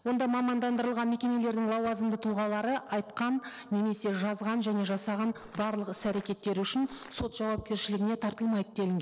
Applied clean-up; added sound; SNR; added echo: neural separator model SepFormer DNS4.